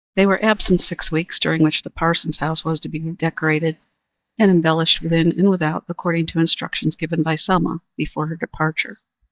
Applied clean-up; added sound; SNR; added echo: neural mask model DeepFilterNet 3.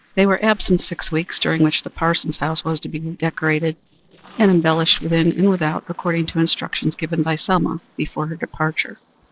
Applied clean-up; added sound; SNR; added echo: neural separator model SepFormer DNS4.